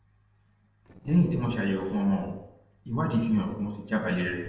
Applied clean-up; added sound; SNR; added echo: neural separator model SepFormer DNS4.